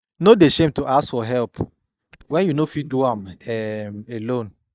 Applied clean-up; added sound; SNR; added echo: neural mask model DeepFilterNet 3.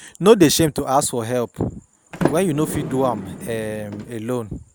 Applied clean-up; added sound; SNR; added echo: none; Sliding door; 8 dB; none.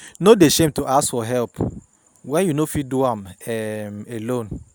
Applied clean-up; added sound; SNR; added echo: none; none; none; none.